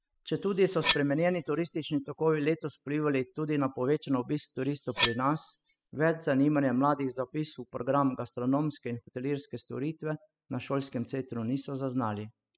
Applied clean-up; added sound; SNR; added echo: classical method spectral subtraction.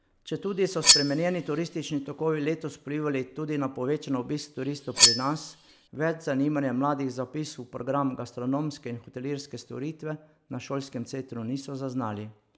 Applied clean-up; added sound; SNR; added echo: none; Cutlery, silverware; -5 dB; none.